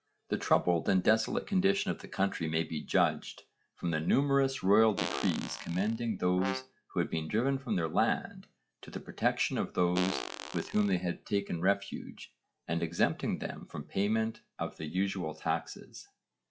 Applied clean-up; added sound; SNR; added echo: classical method log-MMSE.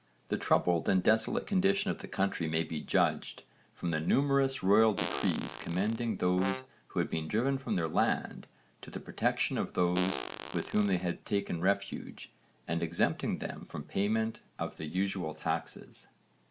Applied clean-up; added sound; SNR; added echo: none; Brass instrument + Fart; 9 dB; none.